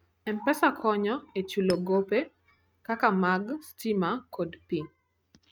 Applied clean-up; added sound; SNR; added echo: neural mask model RNNoise.